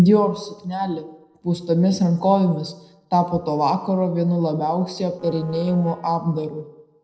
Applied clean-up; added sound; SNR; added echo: neural separator model SepFormer DNS4.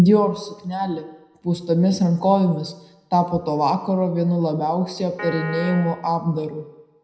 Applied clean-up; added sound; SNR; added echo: none; Piano; 11 dB; reverberation time 0.8 s.